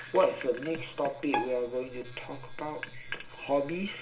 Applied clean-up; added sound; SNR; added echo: none; Bowed string instrument; 9 dB; reverberation time 0.2 s.